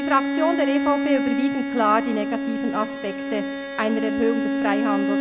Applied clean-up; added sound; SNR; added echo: none; Bowed string instrument; 0 dB; none.